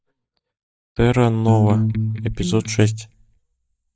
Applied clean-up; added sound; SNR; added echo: neural mask model DeepFilterNet 3.